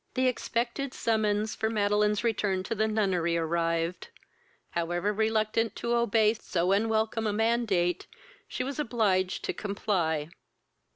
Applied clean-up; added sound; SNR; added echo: none; none; none; none.